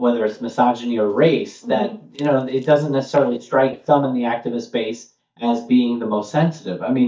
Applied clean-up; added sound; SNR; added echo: neural mask model DeepFilterNet 3.